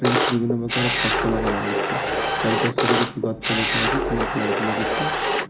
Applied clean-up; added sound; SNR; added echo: none; Camera; -3 dB; reverberation time 0.4 s.